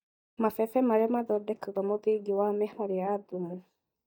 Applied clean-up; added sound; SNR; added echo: neural mask model DeepFilterNet 3.